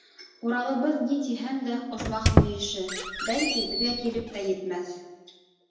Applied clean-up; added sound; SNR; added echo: none; Squeak; -3 dB; reverberation time 1.0 s.